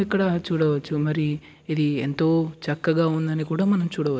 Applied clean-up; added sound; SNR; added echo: none; none; none; none.